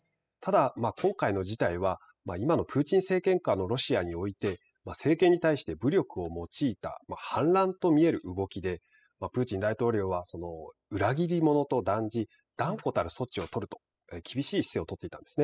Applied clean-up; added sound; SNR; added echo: classical method spectral subtraction.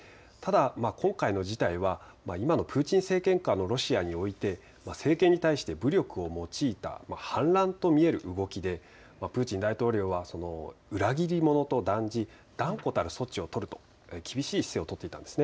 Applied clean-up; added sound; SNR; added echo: none; none; none; none.